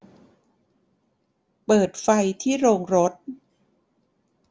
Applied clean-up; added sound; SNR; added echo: none; none; none; none.